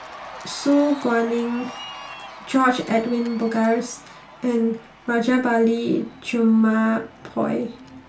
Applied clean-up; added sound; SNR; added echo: none; Cheering; 18 dB; reverberation time 0.3 s.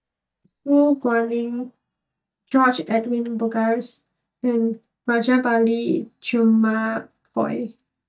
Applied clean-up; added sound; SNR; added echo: neural mask model DeepFilterNet 3.